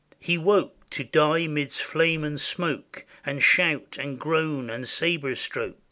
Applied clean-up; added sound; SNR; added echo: none; none; none; none.